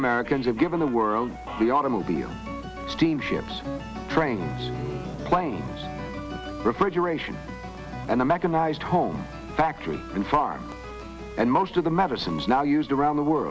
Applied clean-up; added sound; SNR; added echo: none; none; none; none.